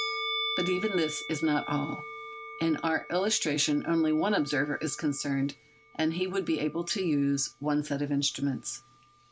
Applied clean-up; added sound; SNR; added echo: none; Musical instrument; 11 dB; none.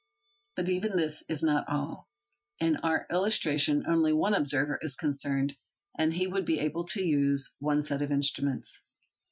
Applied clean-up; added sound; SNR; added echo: classical method Wiener filter.